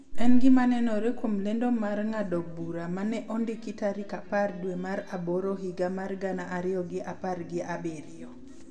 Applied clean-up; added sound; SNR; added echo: none; none; none; reverberation time 0.8 s.